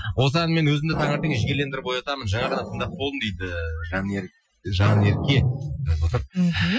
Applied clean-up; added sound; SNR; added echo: classical method Wiener filter.